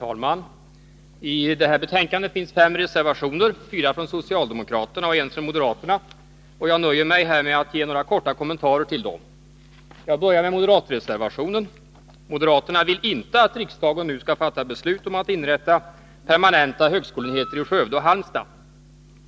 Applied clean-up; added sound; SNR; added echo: none; Wind instrument, woodwind instrument; 19 dB; none.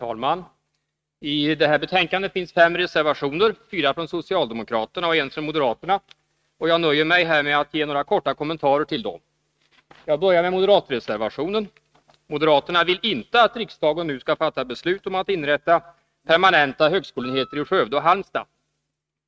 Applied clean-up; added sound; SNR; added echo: neural mask model RNNoise.